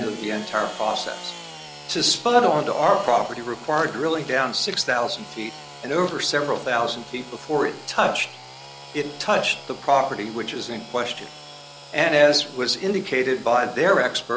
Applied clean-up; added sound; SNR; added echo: none; Sawing / Engine; 17 dB; none.